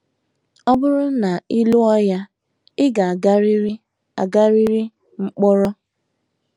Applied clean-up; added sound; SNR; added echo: none; none; none; none.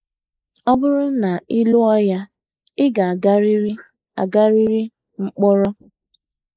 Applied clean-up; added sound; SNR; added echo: neural mask model Resemble Enhance denoiser.